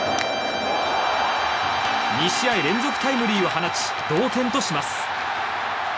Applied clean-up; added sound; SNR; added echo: none; Electric guitar + Guitar; 9 dB; none.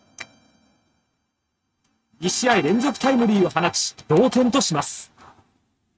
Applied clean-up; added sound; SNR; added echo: neural mask model RNNoise.